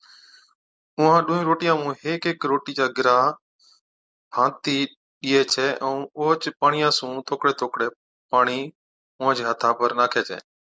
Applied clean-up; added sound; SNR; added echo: none; none; none; none.